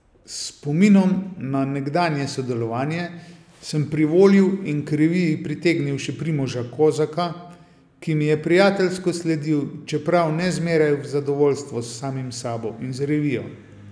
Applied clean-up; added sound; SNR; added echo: none; none; none; none.